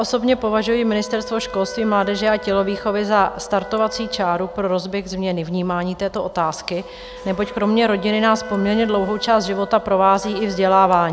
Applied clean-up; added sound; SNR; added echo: none; Wind instrument, woodwind instrument; 16 dB; none.